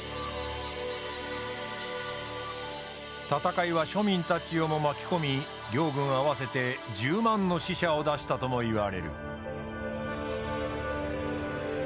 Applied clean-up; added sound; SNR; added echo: none; none; none; none.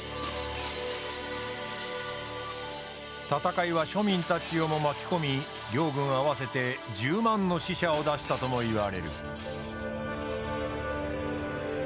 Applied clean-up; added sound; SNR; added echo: none; Shatter; 18 dB; none.